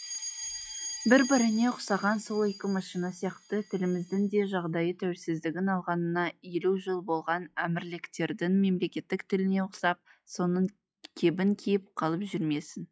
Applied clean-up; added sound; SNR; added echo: classical method log-MMSE.